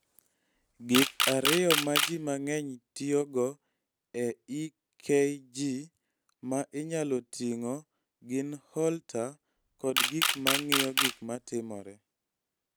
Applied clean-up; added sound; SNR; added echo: none; Camera; -2 dB; none.